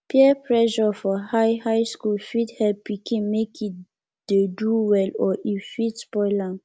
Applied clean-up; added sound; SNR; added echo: none; none; none; none.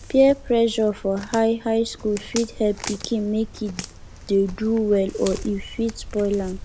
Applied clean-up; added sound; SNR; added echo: none; Walk, footsteps; 14 dB; none.